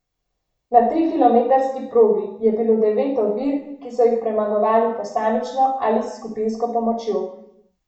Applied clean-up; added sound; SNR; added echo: none; none; none; reverberation time 0.6 s.